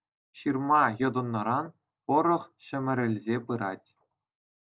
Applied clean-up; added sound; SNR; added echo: none; none; none; none.